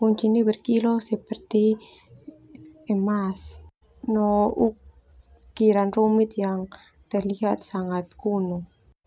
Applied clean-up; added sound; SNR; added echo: none; none; none; none.